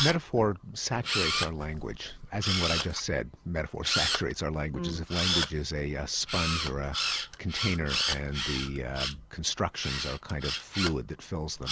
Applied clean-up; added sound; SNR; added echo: none; Camera; 2 dB; none.